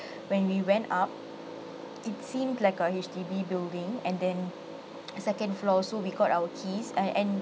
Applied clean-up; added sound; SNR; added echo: none; none; none; none.